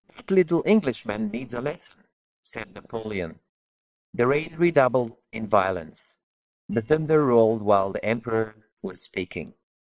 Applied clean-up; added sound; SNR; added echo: neural separator model SepFormer WHAM!.